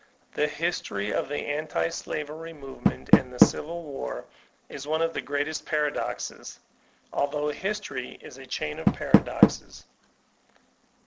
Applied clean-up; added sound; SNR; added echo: none; Door; -2 dB; none.